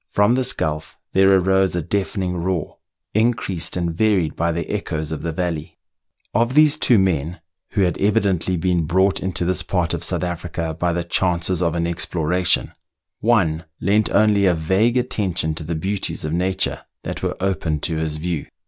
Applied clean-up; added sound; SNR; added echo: none; none; none; none.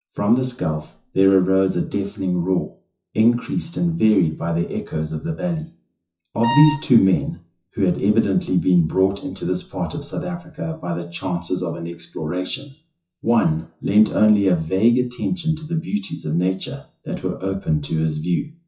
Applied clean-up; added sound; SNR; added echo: classical method WPE with log-MMSE.